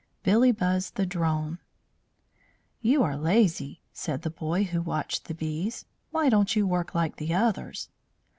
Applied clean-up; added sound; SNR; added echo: none; none; none; none.